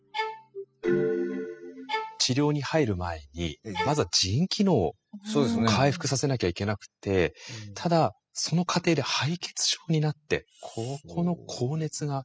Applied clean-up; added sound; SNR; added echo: classical method spectral subtraction.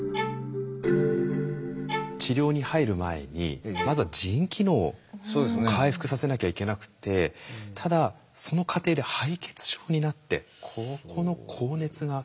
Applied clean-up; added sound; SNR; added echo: none; Bowed string instrument; 10 dB; none.